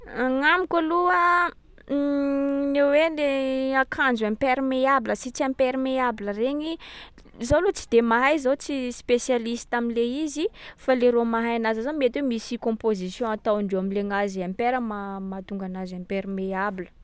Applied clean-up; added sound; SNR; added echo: none; none; none; none.